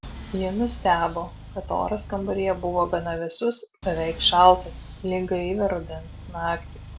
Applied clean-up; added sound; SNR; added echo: none; Engine; 13 dB; none.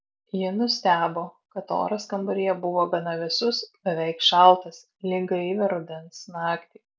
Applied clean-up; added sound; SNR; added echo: none; none; none; none.